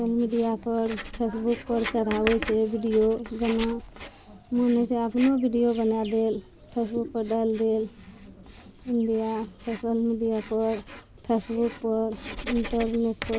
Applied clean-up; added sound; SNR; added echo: none; Writing; 14 dB; none.